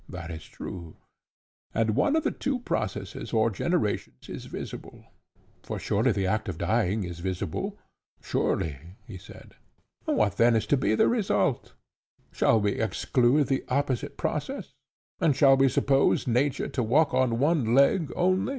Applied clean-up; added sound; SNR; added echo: none; none; none; none.